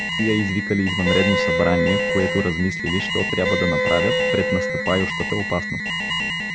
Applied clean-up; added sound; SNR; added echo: none; Wind instrument, woodwind instrument + Alarm; -1 dB; none.